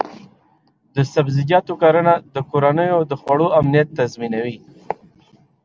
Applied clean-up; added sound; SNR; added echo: none; none; none; none.